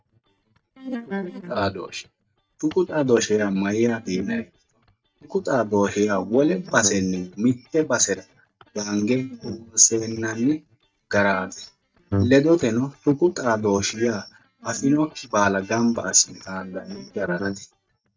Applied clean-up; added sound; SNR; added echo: neural mask model DeepFilterNet 3.